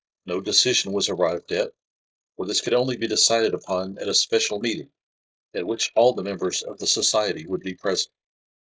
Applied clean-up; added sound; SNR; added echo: neural mask model Resemble Enhance denoiser.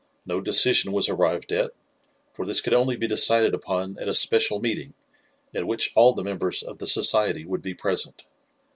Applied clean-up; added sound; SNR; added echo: none; none; none; none.